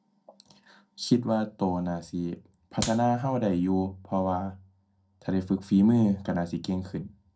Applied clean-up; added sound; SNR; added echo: none; Clapping; 10 dB; reverberation time 0.2 s.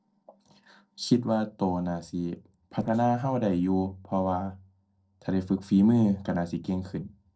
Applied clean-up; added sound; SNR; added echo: neural separator model SepFormer DNS4.